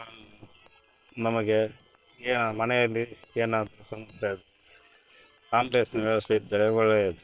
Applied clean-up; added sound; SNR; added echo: neural separator model SepFormer WHAM!.